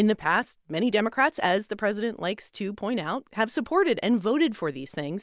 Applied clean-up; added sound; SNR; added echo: none; none; none; none.